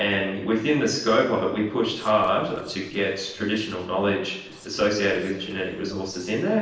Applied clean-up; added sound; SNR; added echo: neural separator model SepFormer DNS4.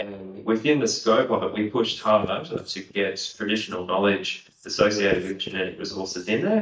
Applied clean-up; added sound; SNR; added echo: neural mask model DeepFilterNet 3.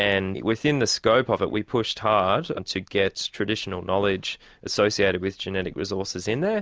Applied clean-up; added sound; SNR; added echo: none; none; none; none.